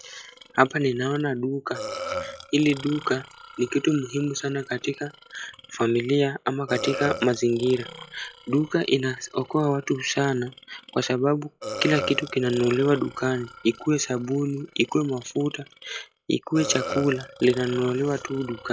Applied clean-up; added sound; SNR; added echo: classical method log-MMSE.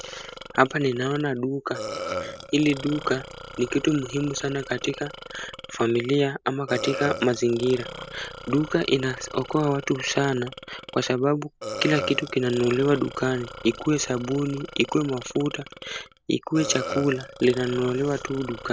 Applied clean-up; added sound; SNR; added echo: none; Burping, eructation; 12 dB; none.